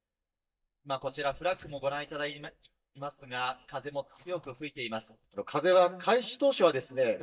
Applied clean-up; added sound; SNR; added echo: neural mask model DeepFilterNet 3.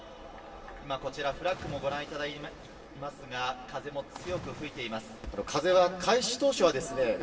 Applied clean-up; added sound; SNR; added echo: none; Splash, splatter; 17 dB; reverberation time 1.3 s.